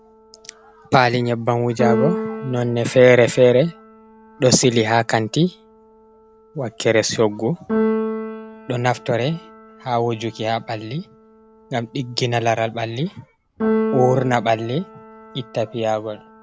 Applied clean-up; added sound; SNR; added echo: none; Keyboard (musical); 9 dB; none.